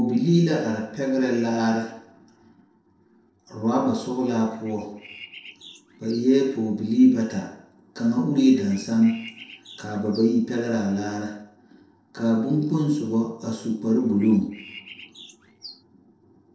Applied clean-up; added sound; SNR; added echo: neural separator model SepFormer DNS4.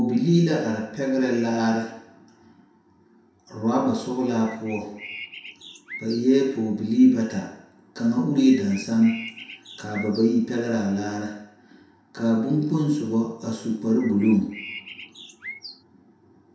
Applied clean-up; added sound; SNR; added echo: none; Bird; 16 dB; reverberation time 0.7 s.